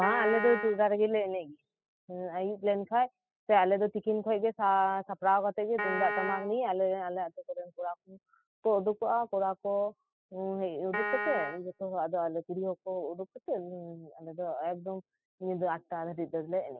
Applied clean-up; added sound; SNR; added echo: classical method spectral subtraction.